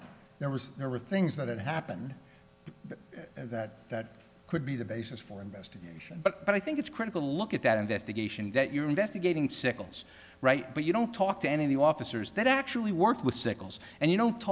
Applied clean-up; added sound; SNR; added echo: none; none; none; none.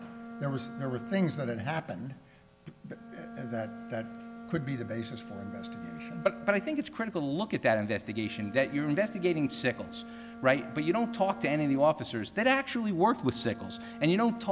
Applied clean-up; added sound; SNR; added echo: none; Bowed string instrument; 14 dB; none.